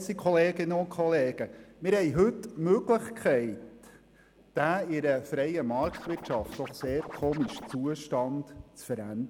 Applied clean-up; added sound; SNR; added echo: none; Scratching (performance technique); 14 dB; none.